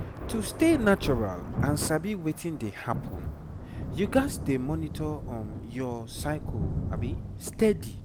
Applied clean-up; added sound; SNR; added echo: none; Thunder; 5 dB; none.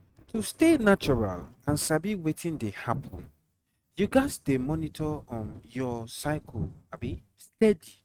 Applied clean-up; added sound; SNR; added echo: neural mask model RNNoise.